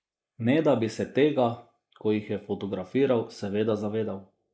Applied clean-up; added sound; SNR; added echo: neural mask model Resemble Enhance denoiser.